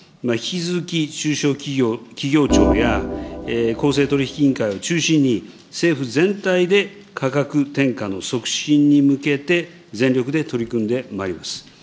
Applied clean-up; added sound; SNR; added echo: none; Organ; 2 dB; none.